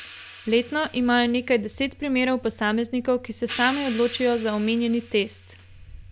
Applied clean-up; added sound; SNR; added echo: none; Hi-hat; 18 dB; none.